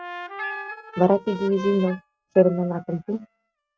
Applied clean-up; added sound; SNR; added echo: neural mask model RNNoise.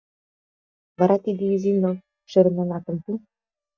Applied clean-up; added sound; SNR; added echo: neural mask model DeepFilterNet 3.